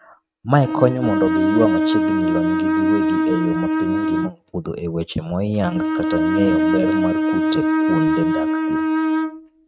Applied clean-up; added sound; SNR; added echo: neural mask model RNNoise.